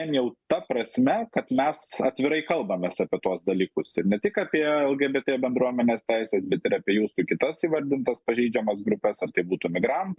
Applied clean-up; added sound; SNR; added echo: none; none; none; none.